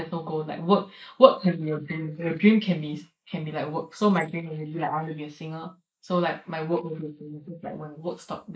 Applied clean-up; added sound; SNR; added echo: neural mask model Resemble Enhance denoiser.